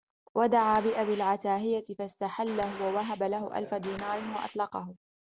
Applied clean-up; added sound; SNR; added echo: none; Gunshot, gunfire; 14 dB; none.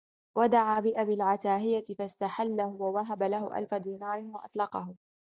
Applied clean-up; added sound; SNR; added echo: neural mask model DeepFilterNet 3.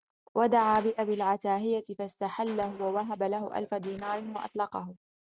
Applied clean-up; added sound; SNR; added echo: neural mask model RNNoise.